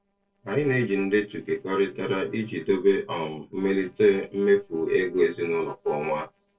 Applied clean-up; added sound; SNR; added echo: neural separator model SepFormer DNS4.